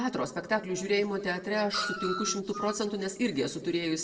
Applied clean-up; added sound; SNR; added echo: none; Screech; 6 dB; reverberation time 1.5 s.